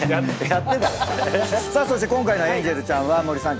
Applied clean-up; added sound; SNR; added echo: none; none; none; none.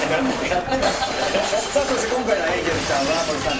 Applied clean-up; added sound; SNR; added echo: none; Shatter; 6 dB; reverberation time 0.3 s.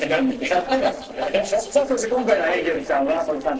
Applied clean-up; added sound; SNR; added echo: neural separator model SepFormer DNS4.